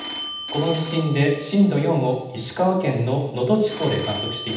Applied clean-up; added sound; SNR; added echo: none; Telephone; 13 dB; reverberation time 0.8 s.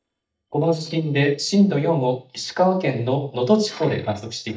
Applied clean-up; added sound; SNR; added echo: neural mask model DeepFilterNet 3.